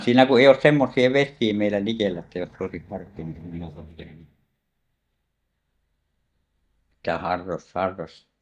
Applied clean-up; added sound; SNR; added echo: neural mask model DeepFilterNet 3.